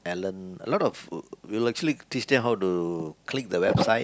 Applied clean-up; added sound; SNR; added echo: none; none; none; none.